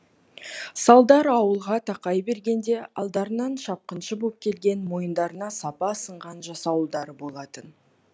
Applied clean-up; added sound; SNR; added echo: none; none; none; none.